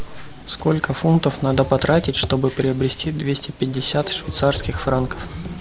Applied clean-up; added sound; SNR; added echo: none; Computer keyboard; 15 dB; none.